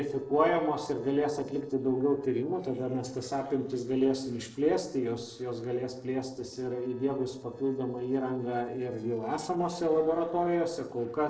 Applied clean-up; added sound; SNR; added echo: neural separator model SepFormer DNS4.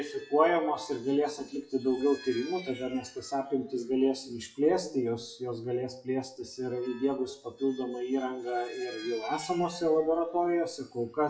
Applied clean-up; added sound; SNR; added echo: classical method WPE with log-MMSE.